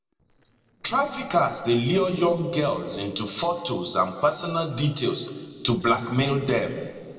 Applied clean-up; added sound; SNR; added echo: neural separator model SepFormer DNS4.